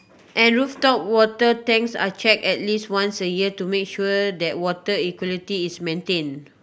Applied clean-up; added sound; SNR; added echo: none; none; none; none.